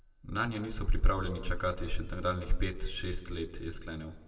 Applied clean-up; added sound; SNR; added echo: none; none; none; reverberation time 1.1 s.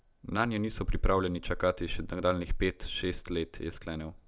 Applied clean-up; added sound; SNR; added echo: none; none; none; none.